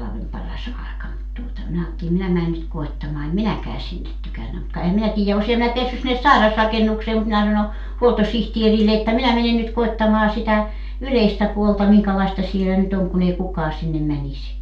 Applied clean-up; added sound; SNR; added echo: none; none; none; reverberation time 0.3 s.